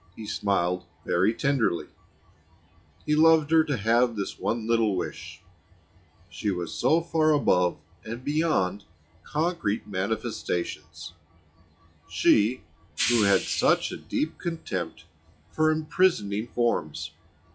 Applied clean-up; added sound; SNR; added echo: classical method log-MMSE.